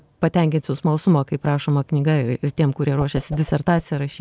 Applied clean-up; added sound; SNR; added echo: none; Whoosh, swoosh, swish; 17 dB; none.